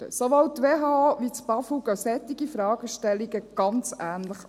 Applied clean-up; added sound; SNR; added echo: none; none; none; none.